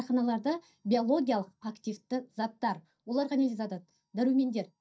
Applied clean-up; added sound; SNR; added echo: neural mask model DeepFilterNet 3.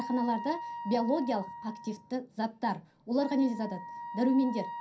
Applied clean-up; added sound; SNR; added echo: none; Wind instrument, woodwind instrument; 11 dB; reverberation time 0.3 s.